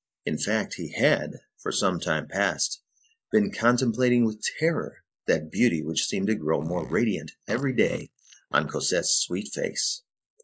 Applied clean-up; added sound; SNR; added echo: neural mask model Resemble Enhance denoiser.